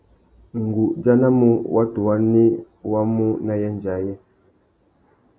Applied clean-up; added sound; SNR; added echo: none; none; none; none.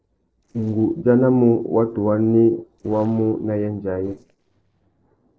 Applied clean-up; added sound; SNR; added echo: neural separator model SepFormer DNS4.